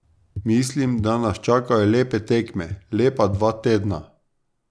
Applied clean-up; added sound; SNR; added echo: none; Walk, footsteps / Bird vocalization, bird call, bird song; 17 dB; none.